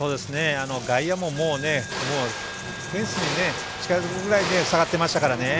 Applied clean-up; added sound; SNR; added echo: none; Coin (dropping); 14 dB; none.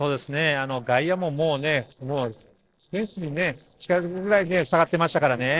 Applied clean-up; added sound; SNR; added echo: neural separator model SepFormer DNS4.